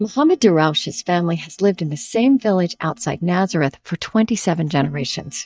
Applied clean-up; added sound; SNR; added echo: neural mask model DeepFilterNet 3.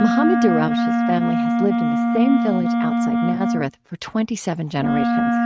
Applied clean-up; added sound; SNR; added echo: neural mask model RNNoise.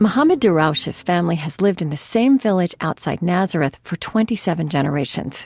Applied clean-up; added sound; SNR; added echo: none; none; none; none.